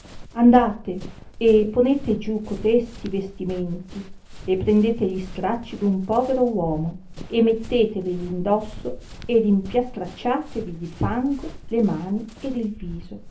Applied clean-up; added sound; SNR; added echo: none; Run; 14 dB; reverberation time 0.3 s.